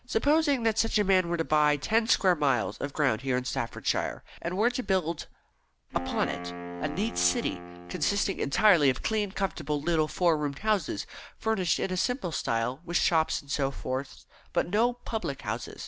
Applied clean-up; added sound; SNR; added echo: none; Wind instrument, woodwind instrument; 11 dB; none.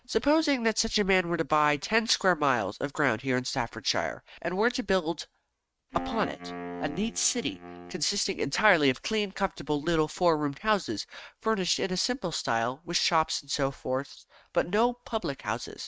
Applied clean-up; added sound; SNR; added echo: neural mask model RNNoise.